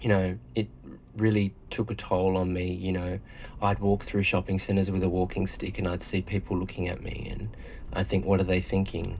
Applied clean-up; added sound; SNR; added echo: none; Accelerating, revving, vroom; 14 dB; reverberation time 0.2 s.